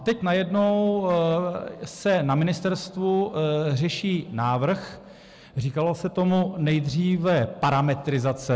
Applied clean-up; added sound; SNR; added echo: none; none; none; none.